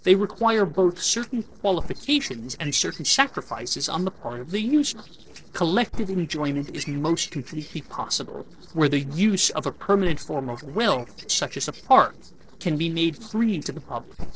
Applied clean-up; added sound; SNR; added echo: neural separator model SepFormer DNS4.